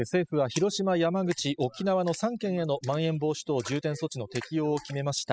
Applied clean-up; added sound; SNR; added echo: classical method spectral subtraction.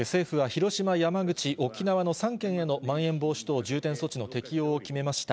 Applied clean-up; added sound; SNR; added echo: none; none; none; none.